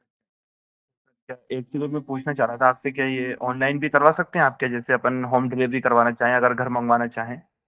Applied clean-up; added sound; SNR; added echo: neural mask model DeepFilterNet 3.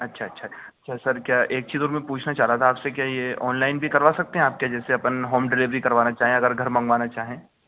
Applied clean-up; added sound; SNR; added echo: none; none; none; none.